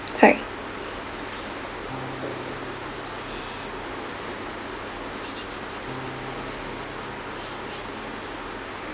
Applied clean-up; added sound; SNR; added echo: none; Acoustic guitar; 17 dB; none.